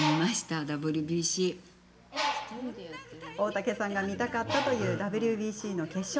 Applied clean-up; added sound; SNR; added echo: none; Bird; 8 dB; reverberation time 0.4 s.